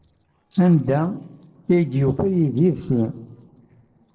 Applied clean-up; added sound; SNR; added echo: neural separator model SepFormer DNS4.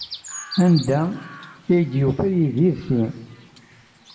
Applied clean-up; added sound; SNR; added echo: none; Chirp, tweet; 18 dB; reverberation time 0.9 s.